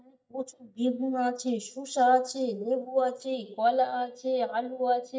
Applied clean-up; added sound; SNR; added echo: neural mask model DeepFilterNet 3.